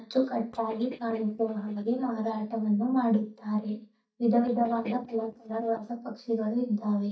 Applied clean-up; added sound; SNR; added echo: neural mask model DeepFilterNet 3.